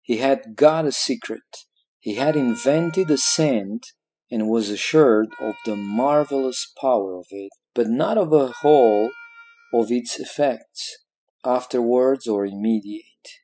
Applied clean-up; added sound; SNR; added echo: classical method spectral subtraction.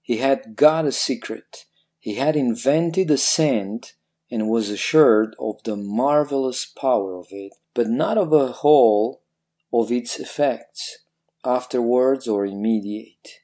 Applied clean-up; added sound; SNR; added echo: none; none; none; none.